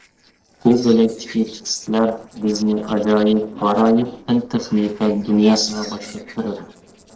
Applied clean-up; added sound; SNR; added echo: neural separator model SepFormer DNS4.